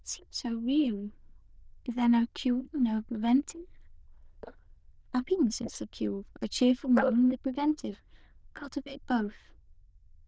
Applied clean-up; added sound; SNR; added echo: neural diffusion model UNIVERSE++.